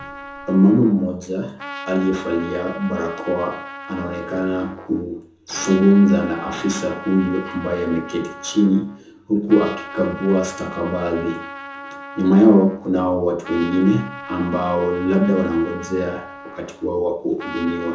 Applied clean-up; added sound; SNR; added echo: none; Trumpet; 15 dB; reverberation time 0.5 s.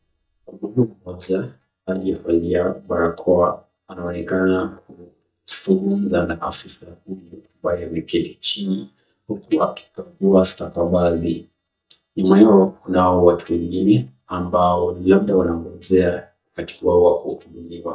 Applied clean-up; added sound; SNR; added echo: neural mask model DeepFilterNet 3.